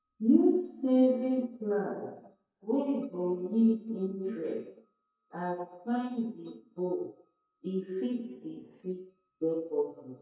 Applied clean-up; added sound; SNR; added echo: neural mask model DeepFilterNet 3.